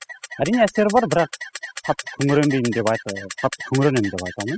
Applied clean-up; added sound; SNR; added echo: classical method spectral subtraction.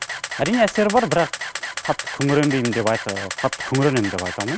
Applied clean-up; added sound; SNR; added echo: none; Camera; 8 dB; none.